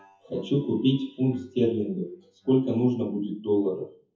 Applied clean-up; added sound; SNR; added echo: classical method WPE with log-MMSE.